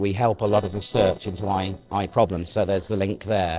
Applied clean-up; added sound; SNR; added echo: neural separator model SepFormer DNS4.